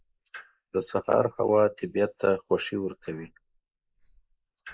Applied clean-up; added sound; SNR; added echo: neural mask model Resemble Enhance denoiser.